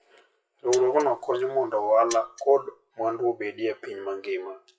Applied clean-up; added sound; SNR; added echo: classical method WPE with log-MMSE.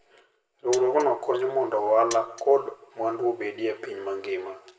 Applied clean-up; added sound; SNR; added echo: none; Mechanisms; 15 dB; reverberation time 0.6 s.